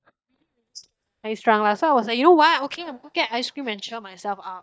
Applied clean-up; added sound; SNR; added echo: neural mask model DeepFilterNet 3.